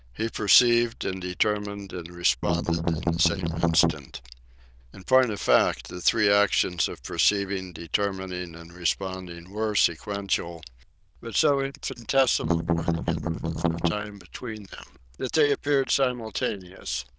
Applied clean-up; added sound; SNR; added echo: neural diffusion model UNIVERSE++.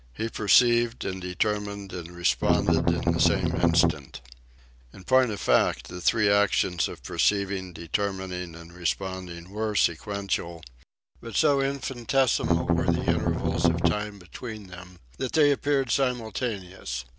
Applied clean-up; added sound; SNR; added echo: none; Strum; -4 dB; none.